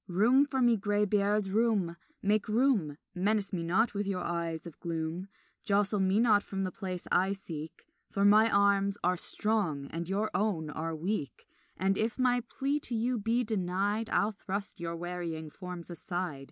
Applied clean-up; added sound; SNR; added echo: none; none; none; none.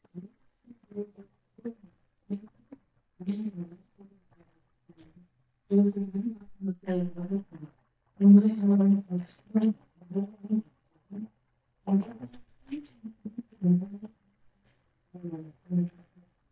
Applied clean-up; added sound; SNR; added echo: neural mask model DeepFilterNet 3.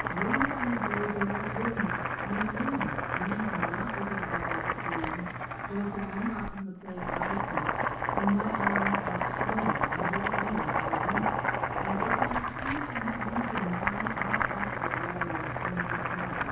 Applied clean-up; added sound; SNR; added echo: none; Boiling; -4 dB; reverberation time 0.6 s.